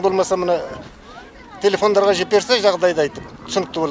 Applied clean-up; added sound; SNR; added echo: none; none; none; none.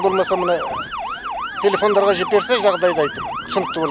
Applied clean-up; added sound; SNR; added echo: none; Motor vehicle (road) / Siren; 7 dB; none.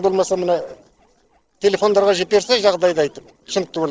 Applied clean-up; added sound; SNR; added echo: neural separator model SepFormer DNS4.